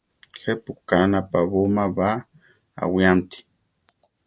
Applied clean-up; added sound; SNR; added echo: none; none; none; none.